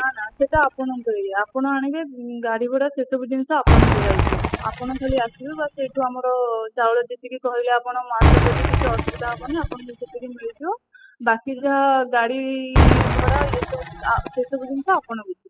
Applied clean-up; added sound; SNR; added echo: classical method spectral subtraction.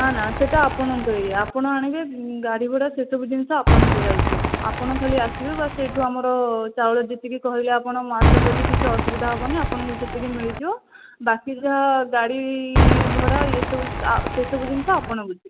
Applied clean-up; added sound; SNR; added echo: none; Cheering / Fireworks; 0 dB; none.